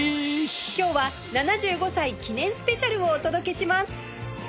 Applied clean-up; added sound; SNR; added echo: none; Piano; 19 dB; none.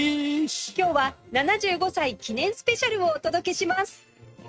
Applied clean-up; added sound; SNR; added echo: neural mask model RNNoise.